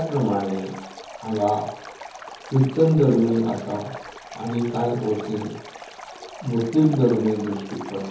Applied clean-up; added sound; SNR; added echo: none; Stream; 16 dB; reverberation time 1.3 s.